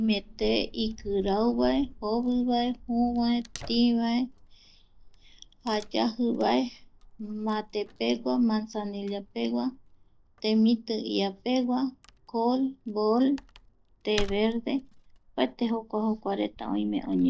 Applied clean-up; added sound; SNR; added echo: none; Tearing / Wood; 16 dB; none.